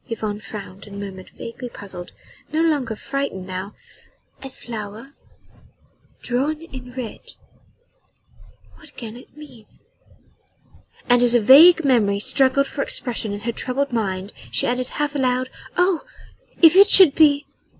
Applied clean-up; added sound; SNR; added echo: none; none; none; none.